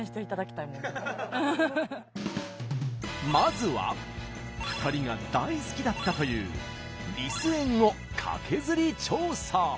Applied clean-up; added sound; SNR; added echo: none; Bowed string instrument; 16 dB; none.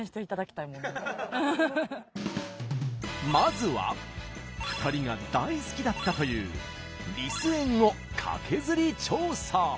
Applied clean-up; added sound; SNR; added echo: none; none; none; none.